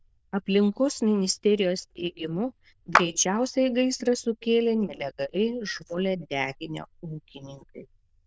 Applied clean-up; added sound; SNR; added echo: neural diffusion model UNIVERSE++.